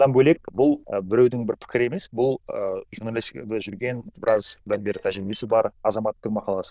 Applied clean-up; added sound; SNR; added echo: neural diffusion model UNIVERSE++.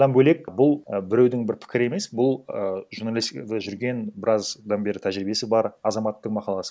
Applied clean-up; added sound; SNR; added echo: none; none; none; none.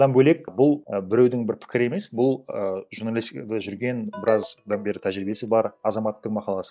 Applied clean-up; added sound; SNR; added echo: neural mask model DeepFilterNet 3.